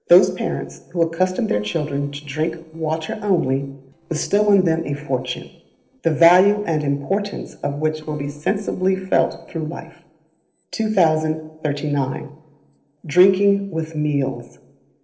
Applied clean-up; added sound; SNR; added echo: neural separator model SepFormer DNS4.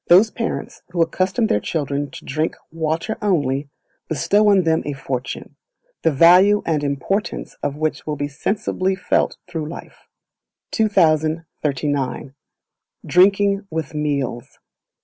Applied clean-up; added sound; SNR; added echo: none; none; none; none.